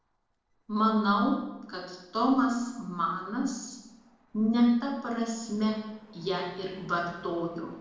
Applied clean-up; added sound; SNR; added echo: neural separator model SepFormer DNS4.